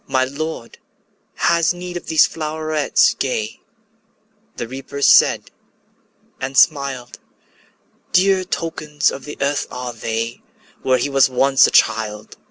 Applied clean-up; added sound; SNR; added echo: none; none; none; none.